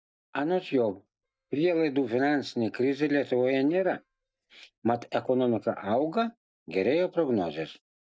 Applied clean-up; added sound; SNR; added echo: neural mask model DeepFilterNet 3.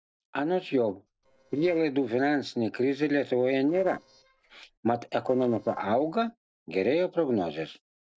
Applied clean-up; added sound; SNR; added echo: neural separator model SepFormer DNS4.